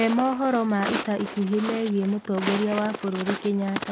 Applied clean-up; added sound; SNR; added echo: none; Walk, footsteps; 8 dB; none.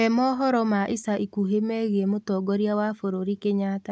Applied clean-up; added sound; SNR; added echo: none; none; none; none.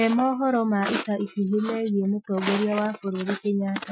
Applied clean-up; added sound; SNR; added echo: classical method Wiener filter.